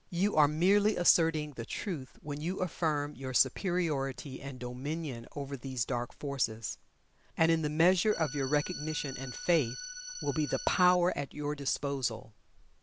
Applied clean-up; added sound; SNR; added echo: none; Organ; 11 dB; none.